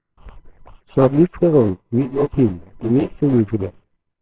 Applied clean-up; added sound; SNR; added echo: neural separator model SepFormer WHAMR!.